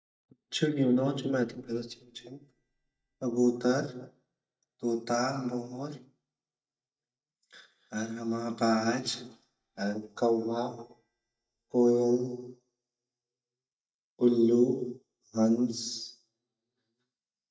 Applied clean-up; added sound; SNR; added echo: neural mask model DeepFilterNet 3.